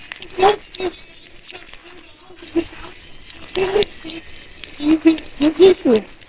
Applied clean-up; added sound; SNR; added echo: neural separator model SepFormer WHAMR!.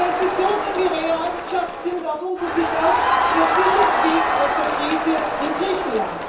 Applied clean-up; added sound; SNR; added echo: none; Crowd; -1 dB; reverberation time 0.6 s.